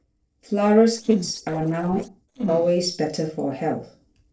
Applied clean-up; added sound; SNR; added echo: neural separator model SepFormer DNS4.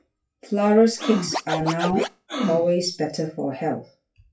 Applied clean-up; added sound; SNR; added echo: classical method WPE with log-MMSE.